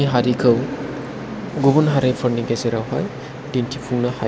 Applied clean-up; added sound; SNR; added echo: none; Organ; 19 dB; none.